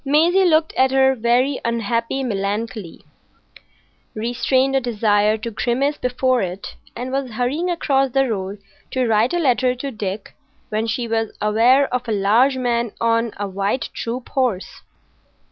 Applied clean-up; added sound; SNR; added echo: none; none; none; none.